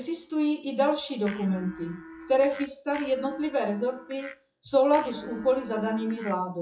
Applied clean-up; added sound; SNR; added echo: classical method WPE with log-MMSE.